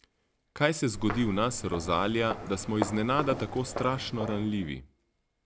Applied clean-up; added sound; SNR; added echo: none; Walk, footsteps; 9 dB; none.